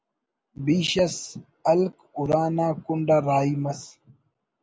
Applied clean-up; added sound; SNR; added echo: none; none; none; none.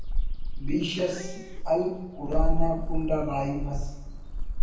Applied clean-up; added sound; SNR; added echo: none; Meow / Purr; -4 dB; reverberation time 0.9 s.